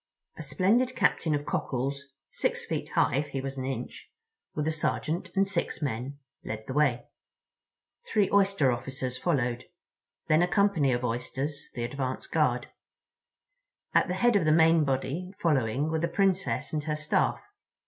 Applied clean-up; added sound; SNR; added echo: none; none; none; none.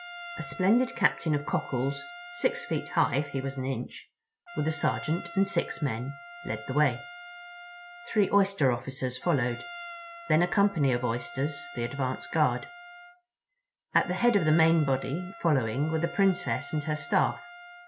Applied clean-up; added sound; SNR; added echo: none; Trumpet; 16 dB; none.